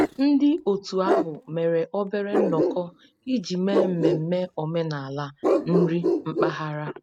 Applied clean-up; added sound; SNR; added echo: neural mask model RNNoise.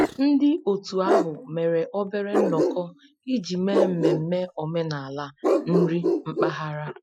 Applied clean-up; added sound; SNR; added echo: classical method Wiener filter.